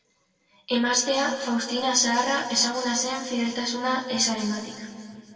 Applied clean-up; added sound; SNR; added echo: none; none; none; reverberation time 2.2 s.